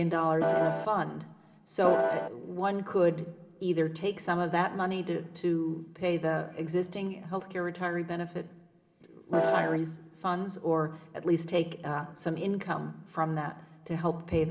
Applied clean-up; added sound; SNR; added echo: none; Piano; -4 dB; reverberation time 1.3 s.